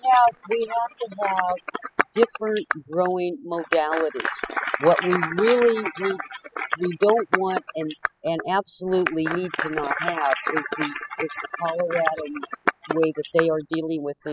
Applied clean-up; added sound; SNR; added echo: classical method spectral subtraction.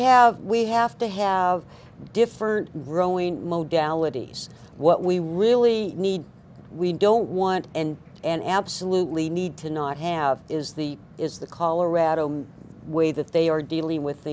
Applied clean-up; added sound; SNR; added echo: none; none; none; none.